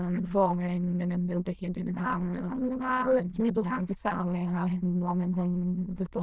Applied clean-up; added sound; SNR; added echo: neural diffusion model UNIVERSE++.